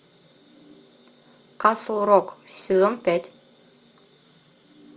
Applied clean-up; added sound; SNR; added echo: none; none; none; none.